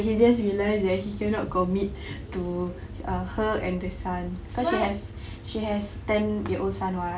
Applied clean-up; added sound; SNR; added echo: none; none; none; none.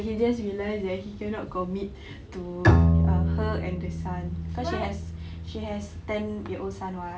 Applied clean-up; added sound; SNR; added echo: none; Bowed string instrument; -4 dB; none.